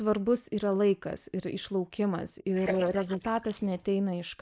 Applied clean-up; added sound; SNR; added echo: neural mask model Resemble Enhance denoiser.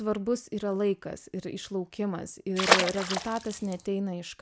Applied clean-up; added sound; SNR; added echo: none; Water / Splash, splatter; -3 dB; none.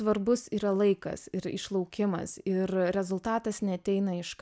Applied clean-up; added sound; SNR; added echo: none; none; none; none.